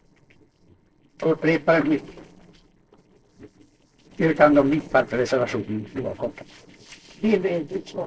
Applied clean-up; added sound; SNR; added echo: neural separator model SepFormer DNS4.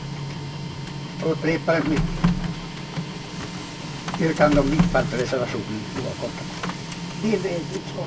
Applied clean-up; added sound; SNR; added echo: none; Printer; 1 dB; reverberation time 0.2 s.